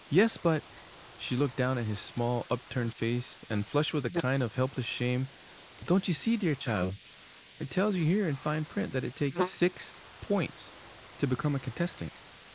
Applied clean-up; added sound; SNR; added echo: neural mask model Resemble Enhance denoiser.